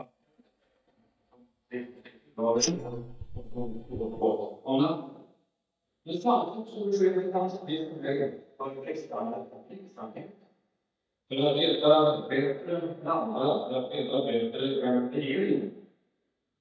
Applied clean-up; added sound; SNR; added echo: neural mask model DeepFilterNet 3.